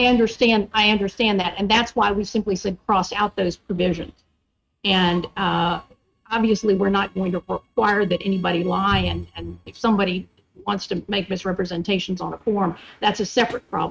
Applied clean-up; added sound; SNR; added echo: neural mask model RNNoise.